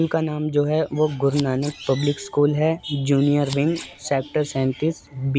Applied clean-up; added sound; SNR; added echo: none; Scissors; 19 dB; none.